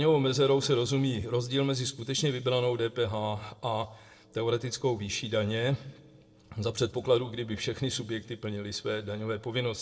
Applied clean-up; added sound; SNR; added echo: neural separator model SepFormer DNS4.